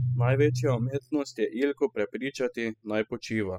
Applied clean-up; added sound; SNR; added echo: classical method spectral subtraction.